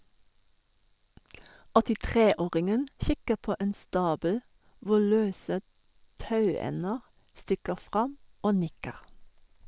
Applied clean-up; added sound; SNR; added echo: none; none; none; none.